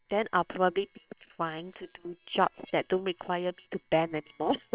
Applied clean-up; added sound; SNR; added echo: neural separator model SepFormer WHAM!.